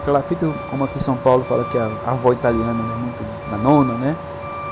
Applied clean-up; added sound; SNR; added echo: none; Truck; 9 dB; none.